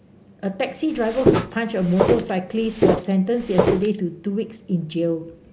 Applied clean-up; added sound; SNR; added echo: none; Walk, footsteps; -1 dB; none.